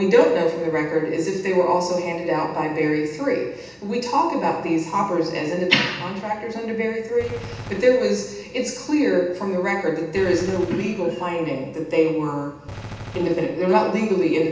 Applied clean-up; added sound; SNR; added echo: none; Gunshot, gunfire; 16 dB; reverberation time 0.8 s.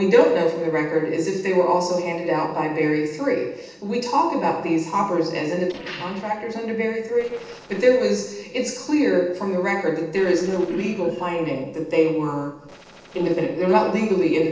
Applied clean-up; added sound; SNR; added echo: neural separator model SepFormer DNS4.